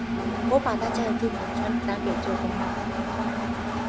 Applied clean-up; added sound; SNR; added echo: none; Engine; -4 dB; none.